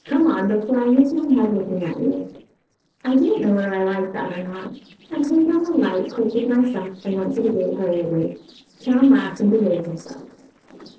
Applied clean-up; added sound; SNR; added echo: neural separator model SepFormer DNS4.